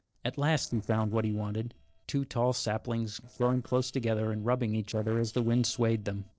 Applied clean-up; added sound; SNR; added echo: neural separator model SepFormer DNS4.